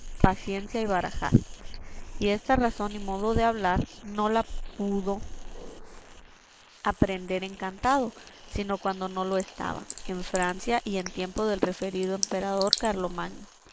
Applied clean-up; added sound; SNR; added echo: neural mask model Resemble Enhance denoiser.